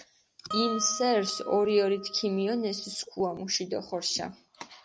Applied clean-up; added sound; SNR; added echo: none; Harp; 11 dB; none.